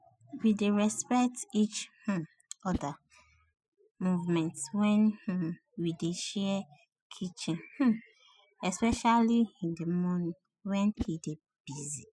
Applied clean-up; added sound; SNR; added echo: classical method spectral subtraction.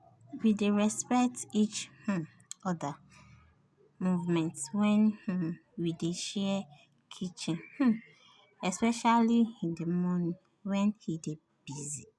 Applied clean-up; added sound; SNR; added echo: none; none; none; none.